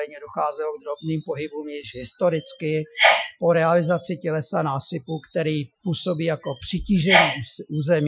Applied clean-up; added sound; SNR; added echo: classical method Wiener filter.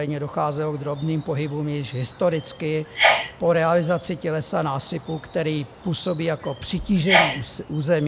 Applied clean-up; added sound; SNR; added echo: none; Sneeze; 4 dB; none.